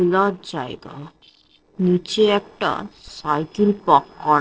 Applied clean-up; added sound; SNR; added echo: neural separator model SepFormer DNS4.